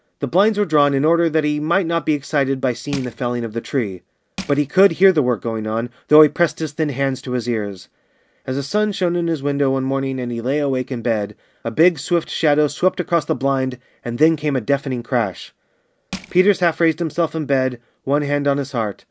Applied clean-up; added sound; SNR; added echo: none; Crushing; 15 dB; none.